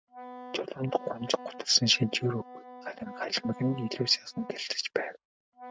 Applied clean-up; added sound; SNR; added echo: neural mask model RNNoise.